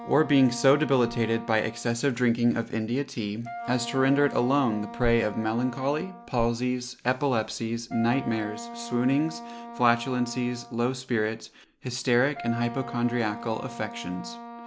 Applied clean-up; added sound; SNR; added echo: none; Wind instrument, woodwind instrument; 14 dB; none.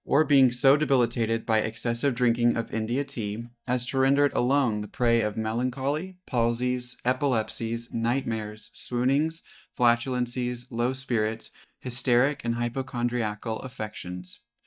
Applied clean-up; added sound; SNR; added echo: neural mask model DeepFilterNet 3.